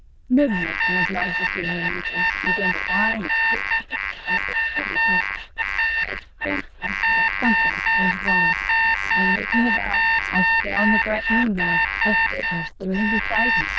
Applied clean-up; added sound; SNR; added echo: neural diffusion model UNIVERSE++.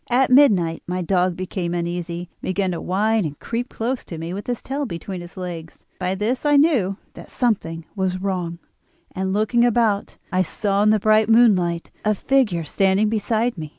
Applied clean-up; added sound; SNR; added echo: none; none; none; none.